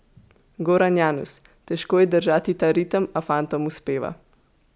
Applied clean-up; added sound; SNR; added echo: none; none; none; none.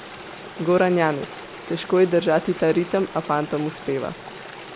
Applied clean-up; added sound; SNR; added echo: none; Stream; 15 dB; none.